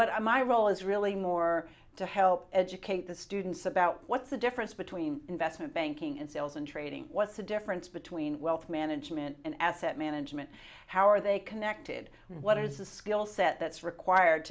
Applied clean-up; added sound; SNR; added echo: none; none; none; none.